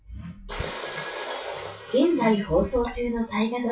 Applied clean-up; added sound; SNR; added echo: classical method WPE with log-MMSE.